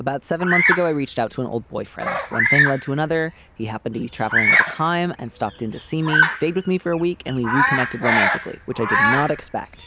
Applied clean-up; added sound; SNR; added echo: none; Bird vocalization, bird call, bird song; -1 dB; none.